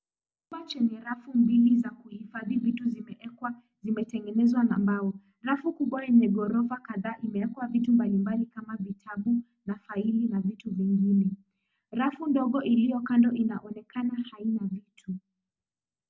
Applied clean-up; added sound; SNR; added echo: none; none; none; none.